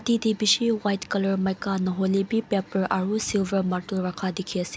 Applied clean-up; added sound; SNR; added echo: none; none; none; none.